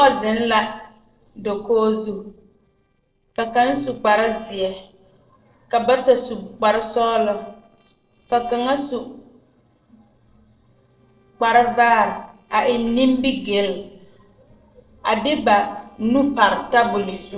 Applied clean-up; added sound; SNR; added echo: neural separator model SepFormer DNS4.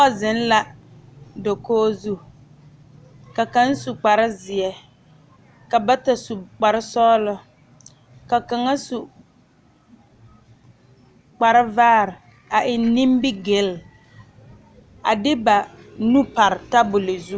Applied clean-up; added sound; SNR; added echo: none; none; none; none.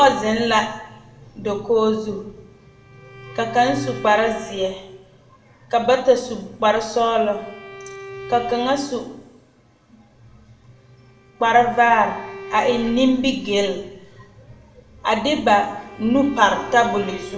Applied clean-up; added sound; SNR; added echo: none; Bowed string instrument; 19 dB; reverberation time 0.7 s.